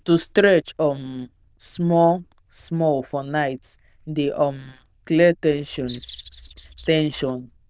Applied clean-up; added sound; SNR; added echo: neural diffusion model UNIVERSE++.